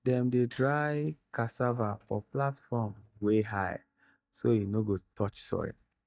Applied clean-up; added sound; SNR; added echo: neural mask model DeepFilterNet 3.